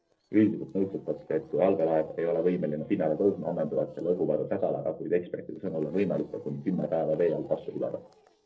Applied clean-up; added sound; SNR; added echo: neural separator model SepFormer DNS4.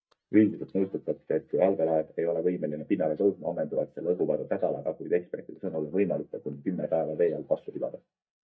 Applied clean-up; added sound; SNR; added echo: neural mask model DeepFilterNet 3.